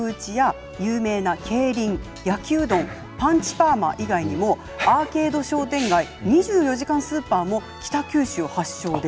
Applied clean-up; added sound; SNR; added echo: none; Drum kit; 16 dB; none.